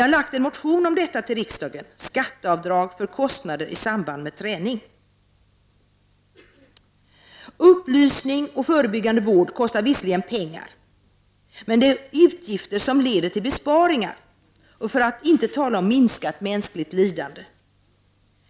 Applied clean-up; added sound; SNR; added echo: none; none; none; none.